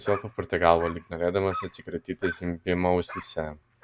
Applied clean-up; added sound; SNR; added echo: none; Dog; 14 dB; none.